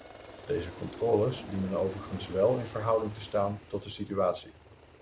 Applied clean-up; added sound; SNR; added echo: none; Aircraft; 15 dB; none.